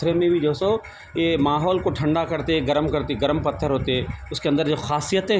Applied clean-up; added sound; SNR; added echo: none; none; none; none.